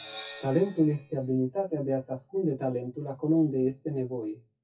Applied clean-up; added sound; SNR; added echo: classical method WPE with log-MMSE.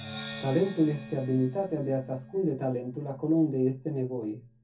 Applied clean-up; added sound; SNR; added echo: none; Percussion; 13 dB; reverberation time 0.3 s.